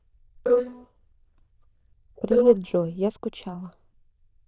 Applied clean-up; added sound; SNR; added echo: neural diffusion model UNIVERSE++.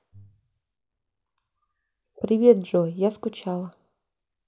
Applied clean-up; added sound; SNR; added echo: none; none; none; none.